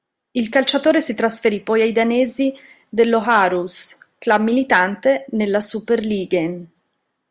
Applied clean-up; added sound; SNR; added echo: none; none; none; none.